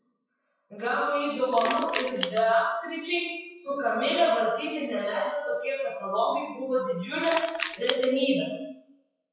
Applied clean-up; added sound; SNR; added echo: classical method WPE with log-MMSE.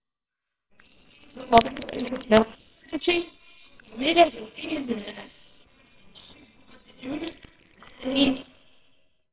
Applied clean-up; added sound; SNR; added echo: neural separator model SepFormer WHAMR!.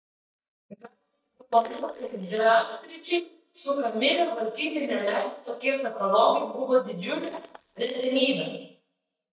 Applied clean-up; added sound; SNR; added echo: neural mask model DeepFilterNet 3.